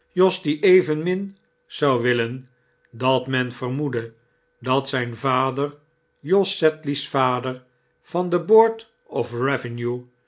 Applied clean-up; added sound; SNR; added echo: none; none; none; none.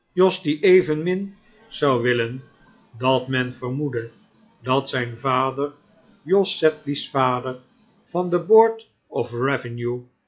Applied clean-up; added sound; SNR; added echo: classical method log-MMSE.